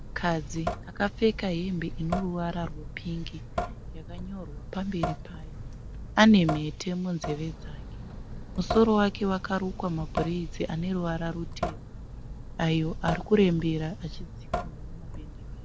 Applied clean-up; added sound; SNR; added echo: none; Drip / Sink (filling or washing) / Water tap, faucet; 8 dB; none.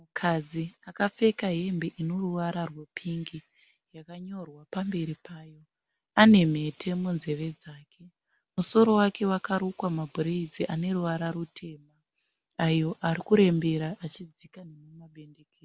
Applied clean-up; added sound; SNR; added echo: none; none; none; none.